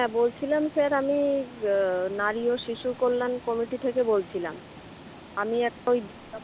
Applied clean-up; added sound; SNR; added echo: none; Water; 18 dB; none.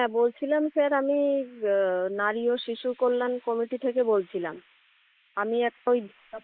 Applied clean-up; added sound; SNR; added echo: neural mask model Resemble Enhance denoiser.